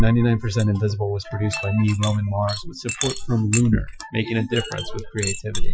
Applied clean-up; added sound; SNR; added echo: classical method Wiener filter.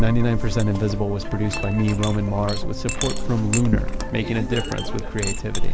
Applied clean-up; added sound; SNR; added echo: none; Chink, clink; 1 dB; none.